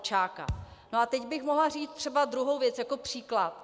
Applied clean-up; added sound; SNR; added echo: none; Thump, thud; 10 dB; none.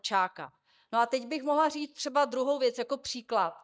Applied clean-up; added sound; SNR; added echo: neural mask model DeepFilterNet 3.